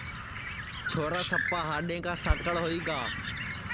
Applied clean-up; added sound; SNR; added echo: none; Bird; 0 dB; none.